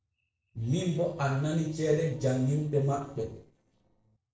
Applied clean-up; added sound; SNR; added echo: neural separator model SepFormer DNS4.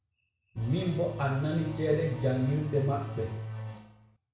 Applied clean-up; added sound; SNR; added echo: none; Engine / Domestic sounds, home sounds; 8 dB; reverberation time 0.6 s.